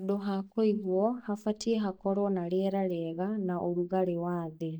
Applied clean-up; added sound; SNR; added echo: neural mask model DeepFilterNet 3.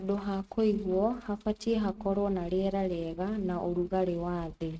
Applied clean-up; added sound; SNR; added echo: neural mask model RNNoise.